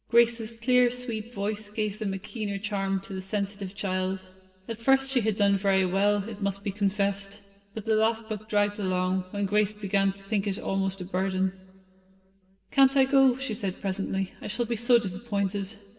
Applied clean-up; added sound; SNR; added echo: none; none; none; reverberation time 2.8 s.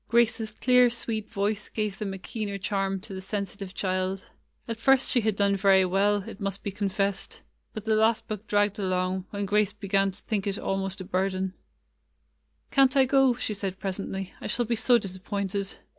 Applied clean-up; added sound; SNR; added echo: none; none; none; none.